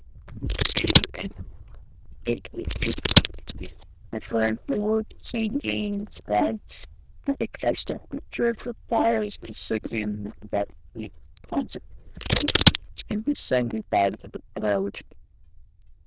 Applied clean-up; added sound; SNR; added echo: neural diffusion model UNIVERSE++.